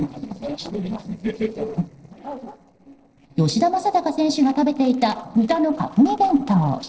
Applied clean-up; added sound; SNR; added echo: neural separator model SepFormer DNS4.